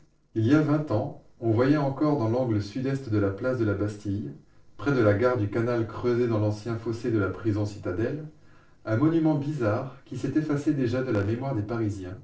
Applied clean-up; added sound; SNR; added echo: neural separator model SepFormer DNS4.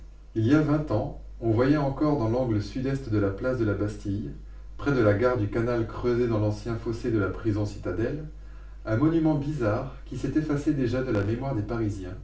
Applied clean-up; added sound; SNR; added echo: none; Fart; 19 dB; reverberation time 0.4 s.